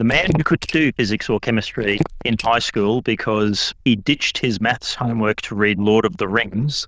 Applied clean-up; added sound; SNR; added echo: neural diffusion model UNIVERSE++.